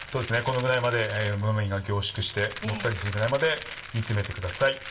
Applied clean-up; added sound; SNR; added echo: none; Rattle; 13 dB; reverberation time 0.6 s.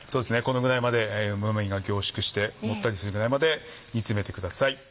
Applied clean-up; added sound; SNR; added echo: none; none; none; none.